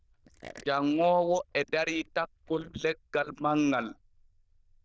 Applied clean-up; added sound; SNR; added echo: neural diffusion model UNIVERSE++.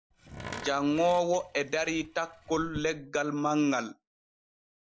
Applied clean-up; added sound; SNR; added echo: none; Tools; 15 dB; none.